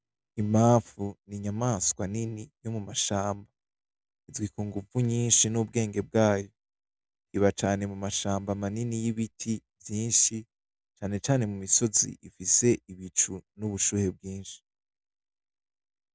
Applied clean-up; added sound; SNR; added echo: none; none; none; none.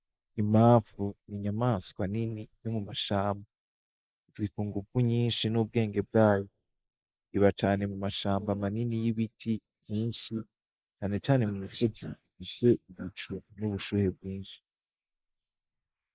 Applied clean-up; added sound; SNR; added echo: neural mask model Resemble Enhance denoiser.